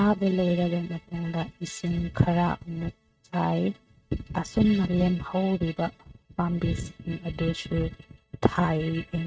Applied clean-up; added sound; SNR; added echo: neural mask model RNNoise.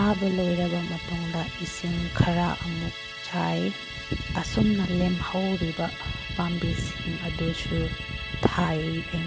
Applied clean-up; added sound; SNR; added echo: none; Musical instrument; 10 dB; none.